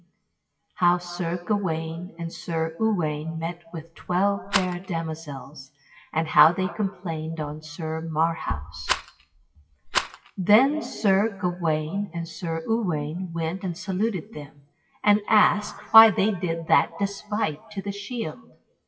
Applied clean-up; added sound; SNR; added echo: classical method WPE with log-MMSE.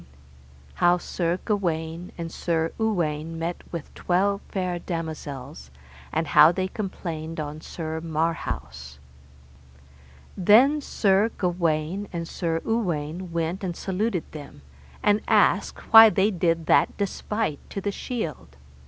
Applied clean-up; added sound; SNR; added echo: none; none; none; none.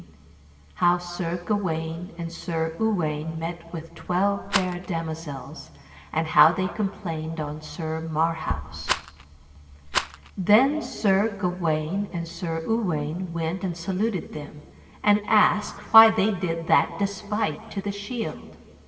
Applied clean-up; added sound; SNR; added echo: none; Rattle; 6 dB; reverberation time 2.0 s.